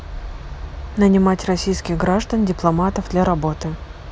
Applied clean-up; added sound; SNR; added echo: none; none; none; none.